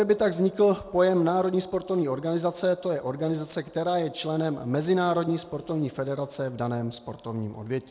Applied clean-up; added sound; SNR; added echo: none; none; none; none.